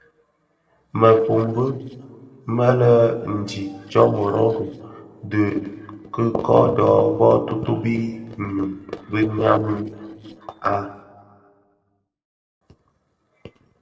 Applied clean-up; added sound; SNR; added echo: neural separator model SepFormer DNS4.